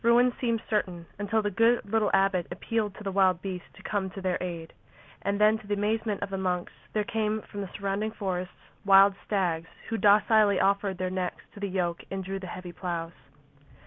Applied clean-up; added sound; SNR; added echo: none; none; none; none.